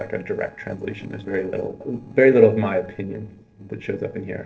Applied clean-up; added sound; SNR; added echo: neural separator model SepFormer DNS4.